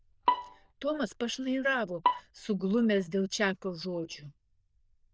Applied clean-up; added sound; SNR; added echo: neural diffusion model UNIVERSE++.